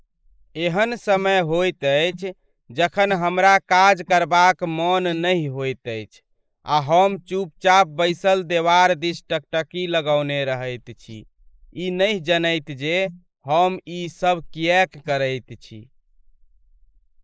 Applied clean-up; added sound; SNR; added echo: neural mask model Resemble Enhance denoiser.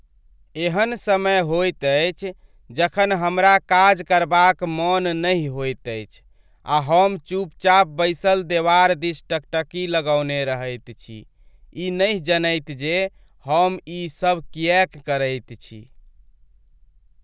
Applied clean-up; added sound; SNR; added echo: none; none; none; none.